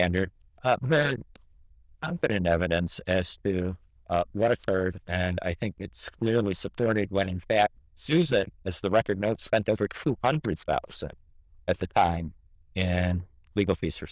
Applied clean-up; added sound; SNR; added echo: neural diffusion model UNIVERSE++.